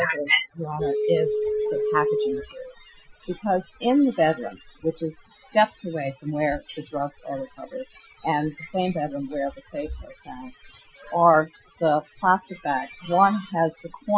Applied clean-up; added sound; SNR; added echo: classical method Wiener filter.